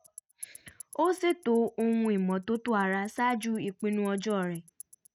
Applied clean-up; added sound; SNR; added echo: neural mask model RNNoise.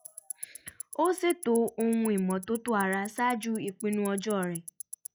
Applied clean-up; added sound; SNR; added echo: classical method log-MMSE.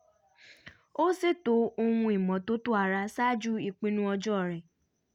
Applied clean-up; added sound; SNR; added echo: none; none; none; none.